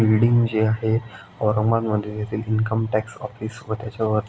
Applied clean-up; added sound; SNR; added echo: none; none; none; none.